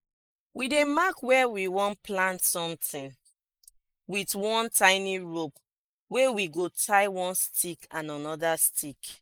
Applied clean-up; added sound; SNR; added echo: neural mask model Resemble Enhance denoiser.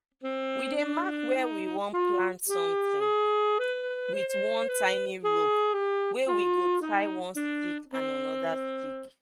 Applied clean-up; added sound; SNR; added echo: neural mask model RNNoise.